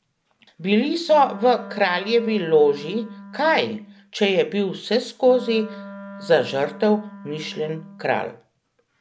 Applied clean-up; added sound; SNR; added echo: none; Wind instrument, woodwind instrument; 18 dB; none.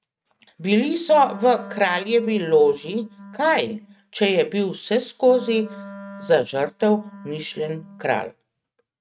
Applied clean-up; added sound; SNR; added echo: neural mask model RNNoise.